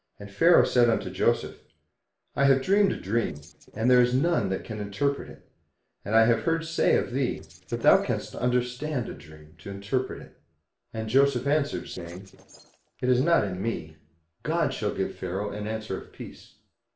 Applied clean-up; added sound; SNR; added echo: neural separator model SepFormer DNS4.